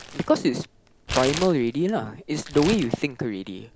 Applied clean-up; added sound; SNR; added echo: none; Crumpling, crinkling; 12 dB; none.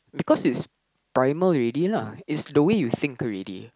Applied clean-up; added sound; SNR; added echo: none; none; none; none.